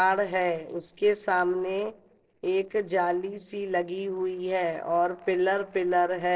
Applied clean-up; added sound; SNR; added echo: neural separator model SepFormer DNS4.